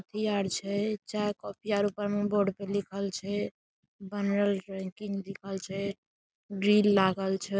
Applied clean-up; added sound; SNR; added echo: none; none; none; none.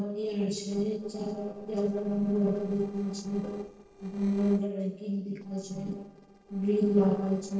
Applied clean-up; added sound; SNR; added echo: neural separator model SepFormer DNS4.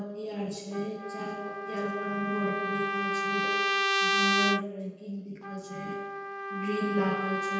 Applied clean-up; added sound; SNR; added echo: none; Trumpet; -3 dB; reverberation time 1.2 s.